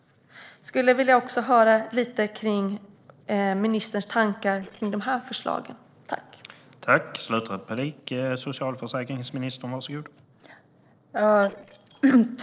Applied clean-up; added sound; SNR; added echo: neural separator model SepFormer DNS4.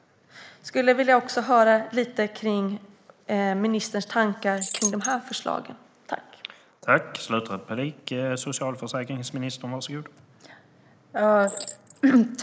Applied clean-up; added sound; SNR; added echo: neural mask model Resemble Enhance denoiser.